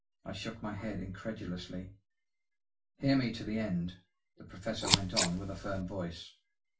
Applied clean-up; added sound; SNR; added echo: none; Scissors; -5 dB; reverberation time 0.3 s.